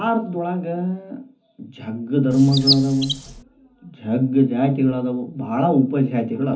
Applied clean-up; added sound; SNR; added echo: none; Chirp, tweet; 4 dB; reverberation time 0.3 s.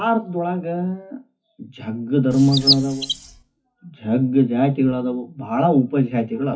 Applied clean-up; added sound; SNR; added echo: classical method WPE with log-MMSE.